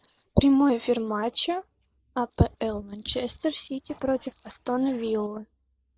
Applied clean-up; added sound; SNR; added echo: neural mask model Resemble Enhance denoiser.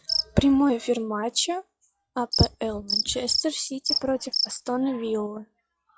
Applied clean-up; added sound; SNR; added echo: classical method log-MMSE.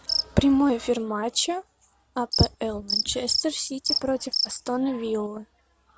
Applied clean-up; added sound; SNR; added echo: none; Cricket; 6 dB; none.